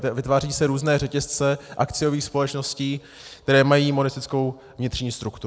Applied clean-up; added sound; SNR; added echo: none; none; none; none.